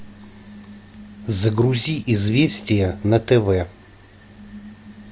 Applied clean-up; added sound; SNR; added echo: none; none; none; none.